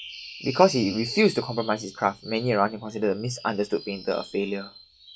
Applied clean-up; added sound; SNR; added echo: classical method log-MMSE.